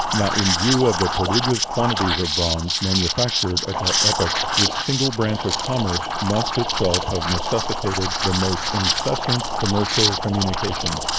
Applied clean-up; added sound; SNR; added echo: none; Liquid; 0 dB; none.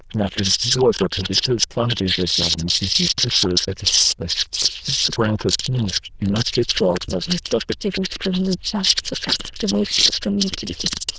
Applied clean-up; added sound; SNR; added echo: neural diffusion model UNIVERSE++.